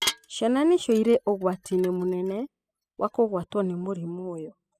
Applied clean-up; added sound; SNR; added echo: classical method spectral subtraction.